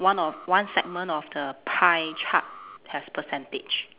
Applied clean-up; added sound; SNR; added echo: none; Alarm; 20 dB; none.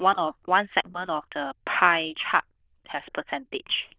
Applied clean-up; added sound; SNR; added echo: neural diffusion model UNIVERSE++.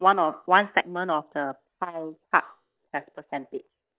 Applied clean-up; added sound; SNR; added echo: neural mask model DeepFilterNet 3.